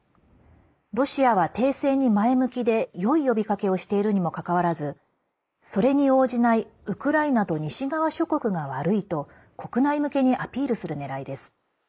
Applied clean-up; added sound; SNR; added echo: neural mask model Resemble Enhance denoiser.